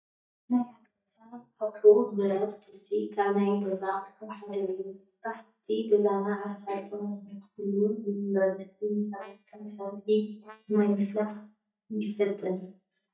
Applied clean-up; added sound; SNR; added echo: neural mask model DeepFilterNet 3.